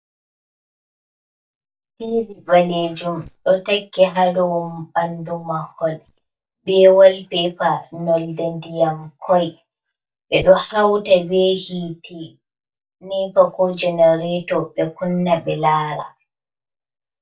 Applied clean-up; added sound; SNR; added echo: neural mask model DeepFilterNet 3.